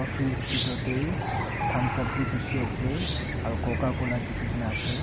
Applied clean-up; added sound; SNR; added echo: none; Cricket / Chicken, rooster; -2 dB; none.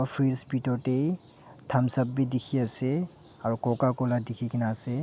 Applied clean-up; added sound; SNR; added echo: none; none; none; none.